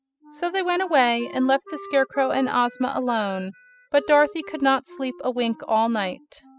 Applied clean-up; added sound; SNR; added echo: classical method spectral subtraction.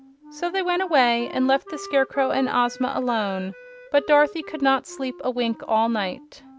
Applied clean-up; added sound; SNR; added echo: none; Wind instrument, woodwind instrument; 18 dB; none.